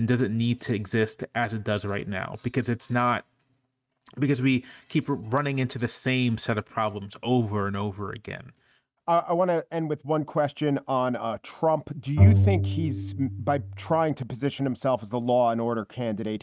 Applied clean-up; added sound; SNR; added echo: neural mask model RNNoise.